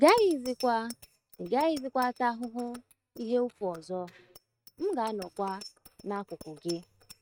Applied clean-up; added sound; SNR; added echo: neural mask model RNNoise.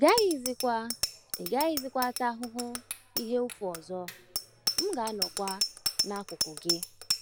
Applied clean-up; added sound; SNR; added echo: none; Bicycle bell; 4 dB; none.